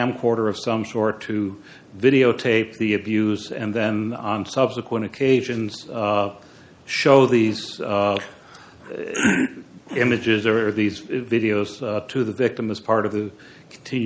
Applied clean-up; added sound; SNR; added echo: none; none; none; none.